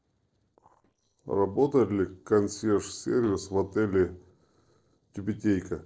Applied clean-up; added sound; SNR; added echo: neural separator model SepFormer DNS4.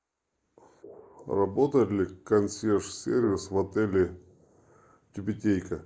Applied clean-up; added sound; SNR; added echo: neural mask model Resemble Enhance denoiser.